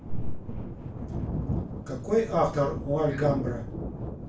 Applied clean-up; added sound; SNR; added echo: none; Thunder; 5 dB; reverberation time 0.3 s.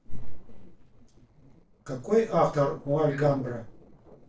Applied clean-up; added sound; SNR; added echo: neural separator model SepFormer DNS4.